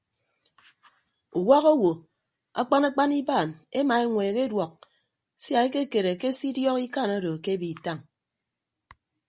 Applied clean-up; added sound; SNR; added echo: none; none; none; none.